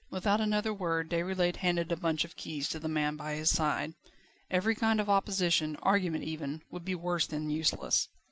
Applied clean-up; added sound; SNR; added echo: none; none; none; none.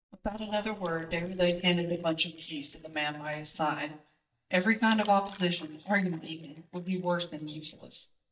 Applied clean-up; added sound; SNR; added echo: neural mask model DeepFilterNet 3.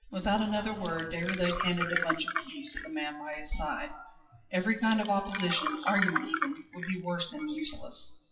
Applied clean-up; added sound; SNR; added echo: classical method WPE with log-MMSE.